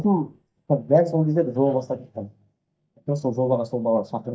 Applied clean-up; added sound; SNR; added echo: neural mask model DeepFilterNet 3.